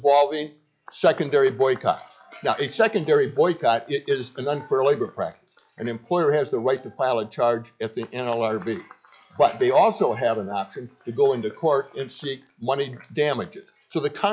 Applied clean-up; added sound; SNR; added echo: classical method log-MMSE.